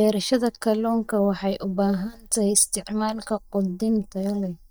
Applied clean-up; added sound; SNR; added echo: neural mask model DeepFilterNet 3.